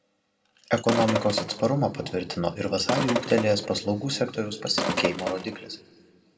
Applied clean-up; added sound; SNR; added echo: none; Sink (filling or washing); 5 dB; reverberation time 1.1 s.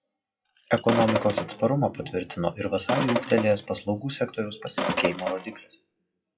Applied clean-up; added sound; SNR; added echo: classical method WPE with log-MMSE.